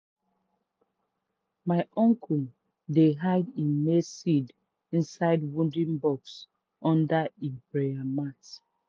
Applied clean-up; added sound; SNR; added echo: none; none; none; none.